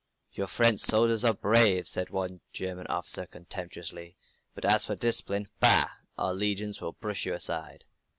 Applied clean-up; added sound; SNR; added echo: none; none; none; none.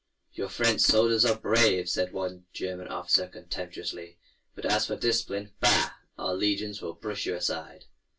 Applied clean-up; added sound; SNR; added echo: none; none; none; reverberation time 0.2 s.